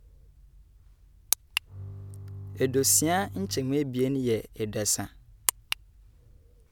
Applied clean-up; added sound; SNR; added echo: none; Bowed string instrument; 11 dB; none.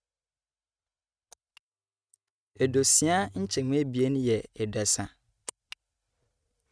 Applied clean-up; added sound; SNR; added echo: neural mask model RNNoise.